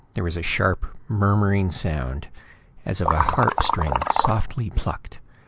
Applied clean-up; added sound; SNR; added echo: none; Liquid; 0 dB; none.